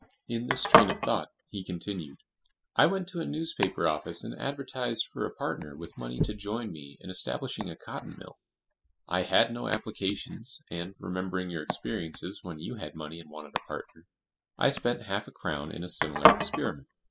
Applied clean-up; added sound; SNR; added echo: classical method spectral subtraction.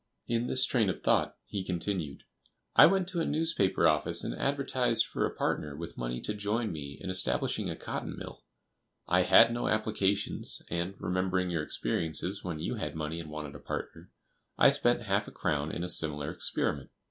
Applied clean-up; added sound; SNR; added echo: none; none; none; none.